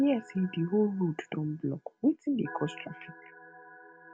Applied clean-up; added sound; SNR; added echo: none; Organ; 19 dB; none.